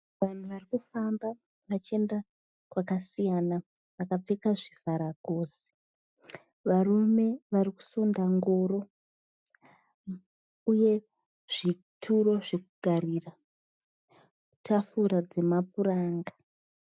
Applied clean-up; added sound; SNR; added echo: none; none; none; none.